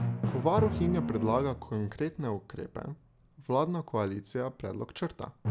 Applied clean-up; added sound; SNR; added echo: none; Drum; 5 dB; none.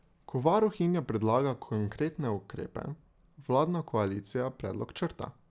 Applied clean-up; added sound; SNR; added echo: none; none; none; none.